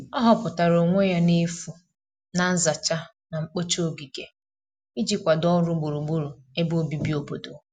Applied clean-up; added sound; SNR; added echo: none; none; none; none.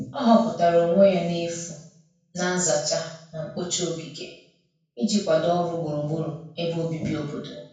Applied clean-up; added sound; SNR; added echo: none; none; none; reverberation time 0.6 s.